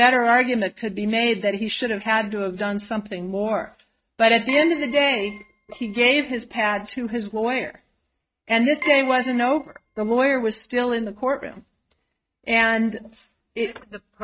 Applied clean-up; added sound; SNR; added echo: neural mask model RNNoise.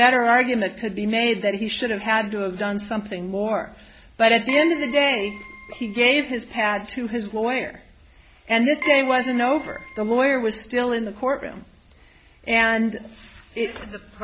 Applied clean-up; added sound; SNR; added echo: none; Keyboard (musical); 13 dB; none.